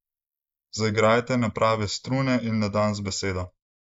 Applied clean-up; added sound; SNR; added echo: neural mask model Resemble Enhance denoiser.